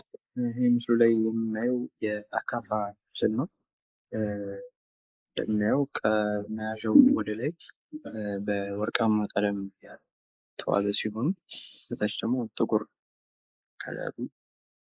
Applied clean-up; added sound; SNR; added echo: neural mask model Resemble Enhance denoiser.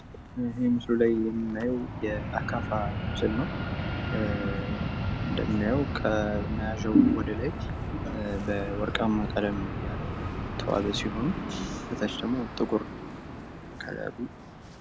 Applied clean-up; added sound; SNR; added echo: none; Fixed-wing aircraft, airplane; 3 dB; none.